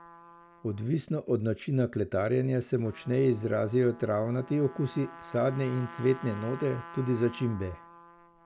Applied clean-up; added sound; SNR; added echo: none; Trumpet; 19 dB; none.